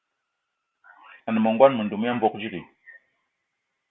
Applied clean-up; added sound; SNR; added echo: none; none; none; none.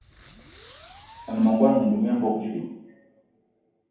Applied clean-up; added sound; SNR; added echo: none; Fireworks; 18 dB; reverberation time 0.9 s.